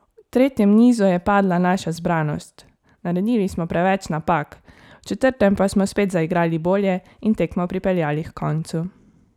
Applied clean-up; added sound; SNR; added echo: none; none; none; none.